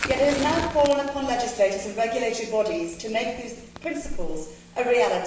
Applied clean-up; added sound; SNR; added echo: none; Fire; 13 dB; reverberation time 0.7 s.